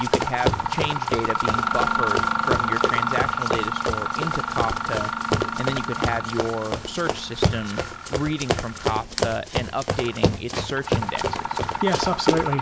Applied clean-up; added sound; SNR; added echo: none; Mechanisms + Run; -4 dB; none.